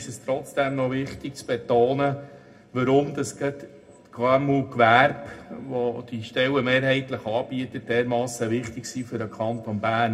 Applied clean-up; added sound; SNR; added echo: none; none; none; reverberation time 0.2 s.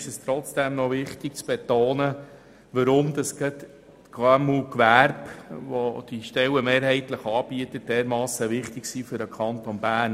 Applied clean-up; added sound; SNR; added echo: none; none; none; none.